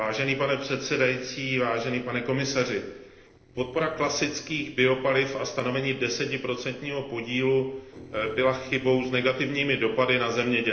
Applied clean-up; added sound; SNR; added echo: neural separator model SepFormer DNS4.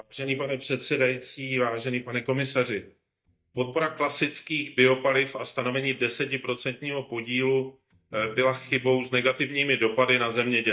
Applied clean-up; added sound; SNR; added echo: neural mask model DeepFilterNet 3.